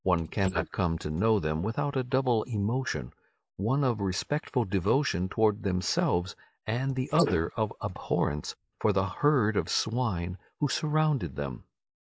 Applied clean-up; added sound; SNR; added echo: neural mask model Resemble Enhance denoiser.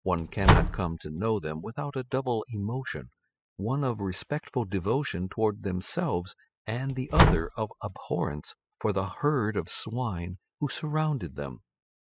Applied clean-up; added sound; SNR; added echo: classical method spectral subtraction.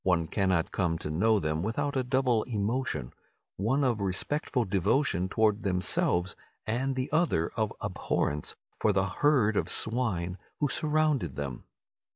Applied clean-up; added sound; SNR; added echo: none; none; none; none.